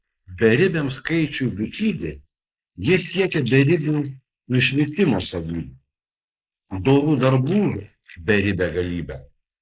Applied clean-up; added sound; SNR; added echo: neural mask model Resemble Enhance denoiser.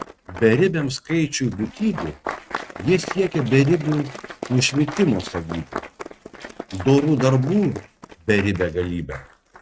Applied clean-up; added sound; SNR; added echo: neural mask model RNNoise.